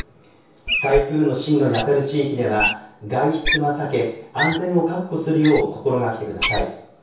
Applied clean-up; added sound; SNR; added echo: none; Wild animals; 7 dB; reverberation time 0.6 s.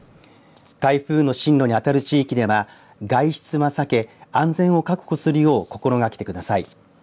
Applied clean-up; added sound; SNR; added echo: none; none; none; none.